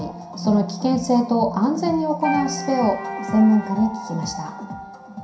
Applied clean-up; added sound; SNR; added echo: none; Wind instrument, woodwind instrument; 10 dB; reverberation time 0.5 s.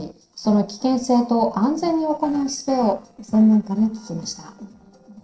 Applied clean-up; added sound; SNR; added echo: neural separator model SepFormer DNS4.